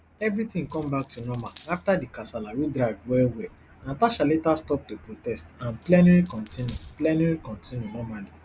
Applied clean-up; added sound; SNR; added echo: none; Coin (dropping); 19 dB; none.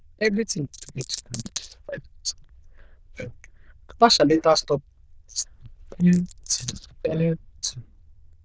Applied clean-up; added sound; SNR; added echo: neural diffusion model UNIVERSE++.